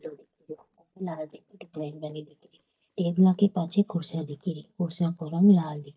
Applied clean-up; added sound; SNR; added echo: neural mask model DeepFilterNet 3.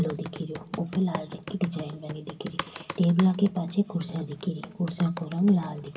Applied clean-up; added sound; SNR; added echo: none; Computer keyboard; 12 dB; reverberation time 1.3 s.